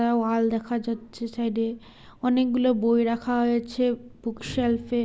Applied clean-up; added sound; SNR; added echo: none; none; none; none.